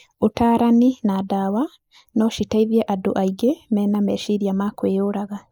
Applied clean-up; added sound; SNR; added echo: neural mask model Resemble Enhance denoiser.